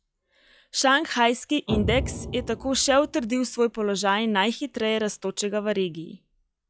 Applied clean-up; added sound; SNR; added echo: classical method log-MMSE.